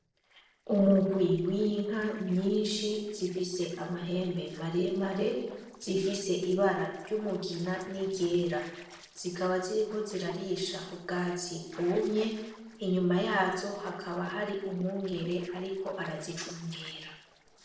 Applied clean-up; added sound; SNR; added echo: neural separator model SepFormer DNS4.